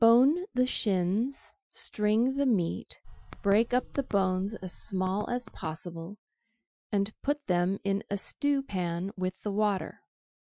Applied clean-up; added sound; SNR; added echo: classical method Wiener filter.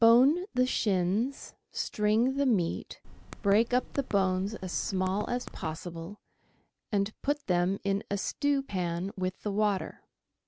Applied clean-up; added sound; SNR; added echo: none; Typing; 15 dB; none.